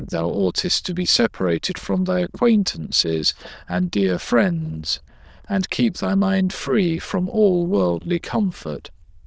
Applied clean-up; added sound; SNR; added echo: neural diffusion model UNIVERSE++.